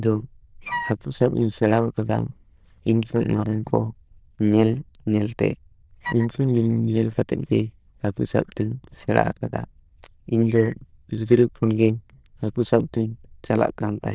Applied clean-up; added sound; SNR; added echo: neural diffusion model UNIVERSE++.